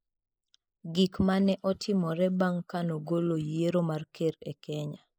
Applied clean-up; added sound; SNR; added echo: neural mask model Resemble Enhance denoiser.